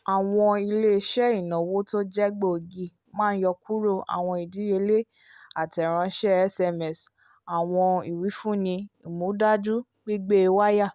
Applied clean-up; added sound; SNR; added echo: none; none; none; none.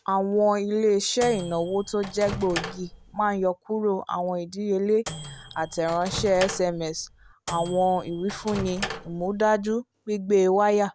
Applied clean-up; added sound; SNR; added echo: none; Microwave oven; 12 dB; none.